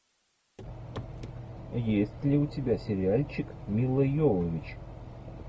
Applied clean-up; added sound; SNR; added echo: none; Walk, footsteps / Run / Wood; 17 dB; none.